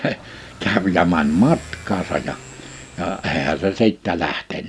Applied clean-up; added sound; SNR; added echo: none; Motorcycle / Accelerating, revving, vroom; 19 dB; none.